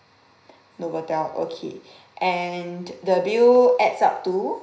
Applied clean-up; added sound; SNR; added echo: none; none; none; reverberation time 0.5 s.